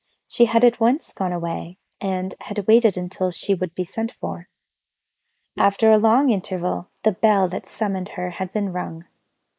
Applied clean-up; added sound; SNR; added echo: neural mask model Resemble Enhance denoiser.